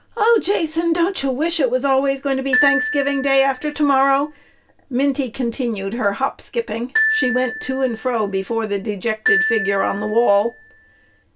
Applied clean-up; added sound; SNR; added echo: none; Glockenspiel; 5 dB; reverberation time 0.2 s.